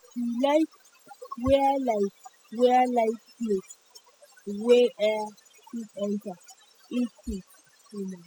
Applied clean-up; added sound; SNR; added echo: classical method spectral subtraction.